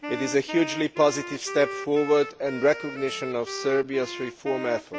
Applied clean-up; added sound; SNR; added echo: none; Wind instrument, woodwind instrument; 11 dB; none.